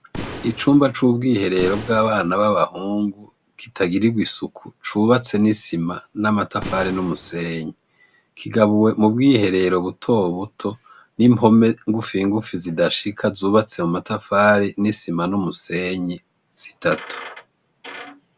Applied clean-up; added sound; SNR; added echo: none; Boom; 14 dB; none.